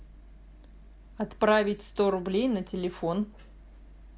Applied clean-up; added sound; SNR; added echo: none; none; none; none.